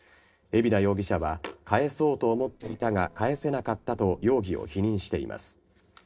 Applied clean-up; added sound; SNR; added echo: neural separator model SepFormer DNS4.